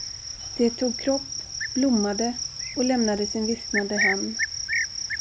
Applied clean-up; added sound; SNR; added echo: none; Cricket; 3 dB; none.